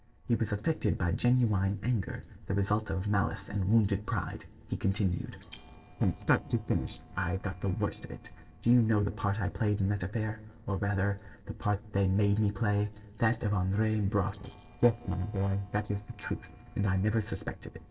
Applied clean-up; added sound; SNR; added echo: neural separator model SepFormer DNS4.